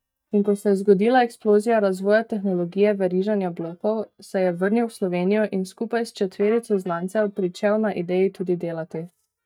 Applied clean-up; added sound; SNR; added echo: neural mask model DeepFilterNet 3.